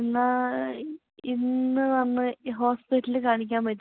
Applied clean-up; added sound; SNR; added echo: none; none; none; none.